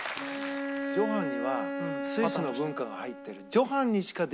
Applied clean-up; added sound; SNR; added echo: none; Bowed string instrument; 5 dB; none.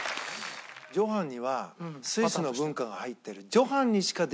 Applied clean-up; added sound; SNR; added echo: none; none; none; none.